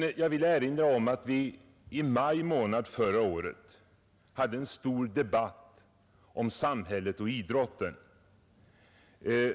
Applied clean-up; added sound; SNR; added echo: none; none; none; none.